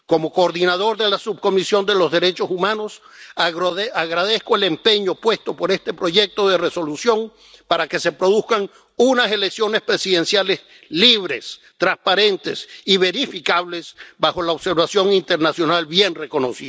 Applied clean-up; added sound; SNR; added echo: none; none; none; none.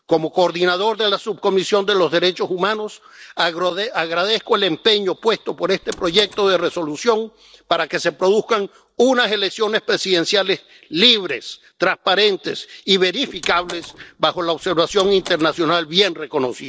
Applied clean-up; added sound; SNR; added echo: neural separator model SepFormer DNS4.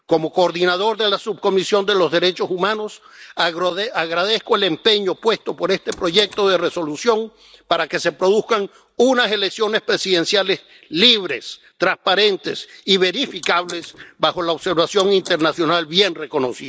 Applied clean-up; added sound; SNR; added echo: neural mask model Resemble Enhance denoiser.